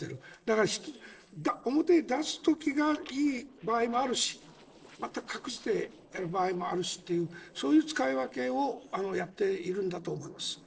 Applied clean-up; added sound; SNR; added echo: neural separator model SepFormer DNS4.